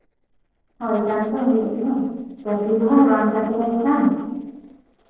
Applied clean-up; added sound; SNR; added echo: neural separator model SepFormer DNS4.